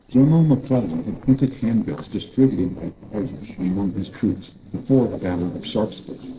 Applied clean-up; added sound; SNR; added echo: neural separator model SepFormer DNS4.